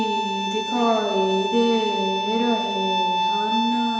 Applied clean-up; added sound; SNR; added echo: none; Bowed string instrument; 1 dB; reverberation time 1.0 s.